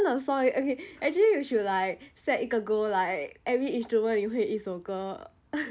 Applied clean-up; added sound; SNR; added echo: none; none; none; none.